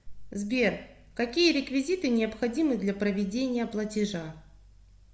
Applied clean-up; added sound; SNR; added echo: none; none; none; none.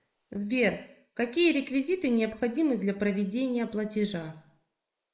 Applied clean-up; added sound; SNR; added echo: neural mask model Resemble Enhance denoiser.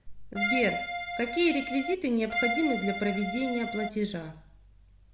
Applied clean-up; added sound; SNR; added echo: none; Accordion; 1 dB; none.